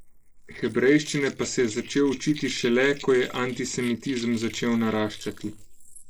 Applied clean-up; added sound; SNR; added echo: neural mask model Resemble Enhance denoiser.